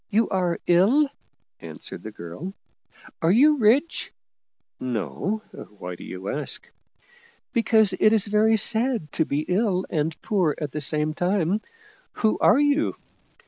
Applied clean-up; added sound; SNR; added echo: none; none; none; none.